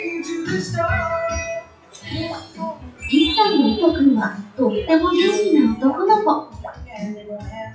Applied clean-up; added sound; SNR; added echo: classical method WPE with log-MMSE.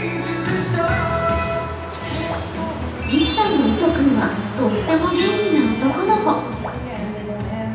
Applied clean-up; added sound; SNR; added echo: none; Wind; 15 dB; reverberation time 0.8 s.